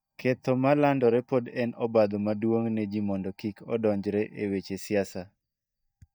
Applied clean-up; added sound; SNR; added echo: neural mask model DeepFilterNet 3.